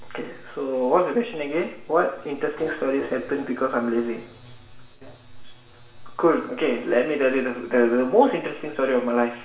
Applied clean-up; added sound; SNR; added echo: none; none; none; reverberation time 0.6 s.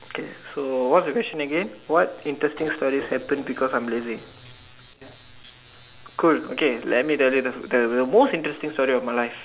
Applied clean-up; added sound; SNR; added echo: none; none; none; none.